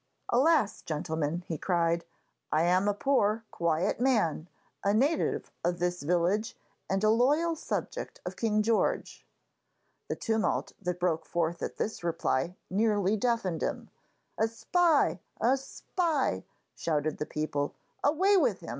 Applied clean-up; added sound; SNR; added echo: none; none; none; none.